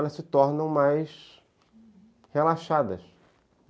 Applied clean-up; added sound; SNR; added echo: none; none; none; none.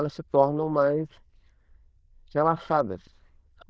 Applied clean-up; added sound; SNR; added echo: neural diffusion model UNIVERSE++.